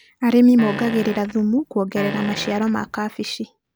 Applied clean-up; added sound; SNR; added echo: none; Fart; 12 dB; none.